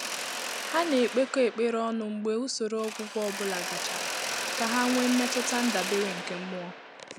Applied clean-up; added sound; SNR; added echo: none; Mechanisms; 5 dB; none.